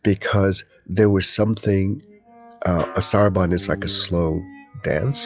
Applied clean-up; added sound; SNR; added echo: classical method log-MMSE.